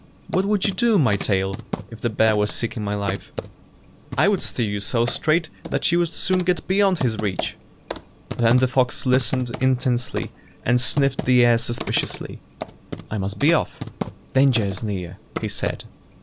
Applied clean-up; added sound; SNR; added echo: none; Computer keyboard; 11 dB; none.